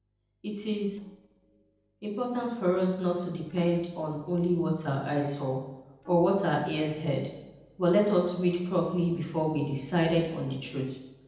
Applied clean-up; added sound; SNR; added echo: neural separator model SepFormer DNS4.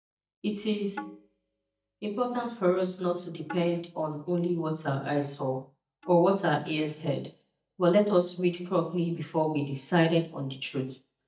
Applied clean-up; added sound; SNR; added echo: neural mask model DeepFilterNet 3.